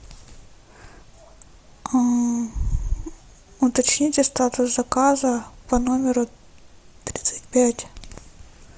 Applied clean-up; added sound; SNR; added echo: none; none; none; none.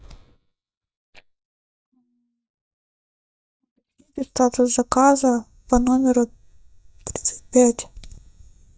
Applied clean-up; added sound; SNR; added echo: neural mask model DeepFilterNet 3.